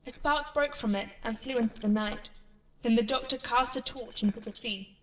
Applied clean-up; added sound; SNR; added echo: neural separator model SepFormer DNS4.